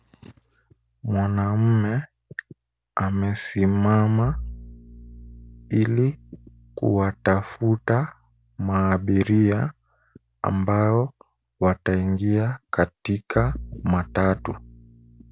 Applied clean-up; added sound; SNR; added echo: none; Bowed string instrument; 19 dB; none.